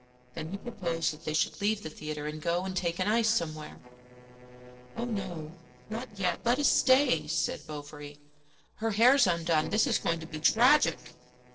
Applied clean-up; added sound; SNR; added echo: neural separator model SepFormer DNS4.